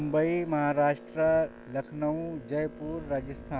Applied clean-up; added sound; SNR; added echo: none; Boat, Water vehicle; 18 dB; none.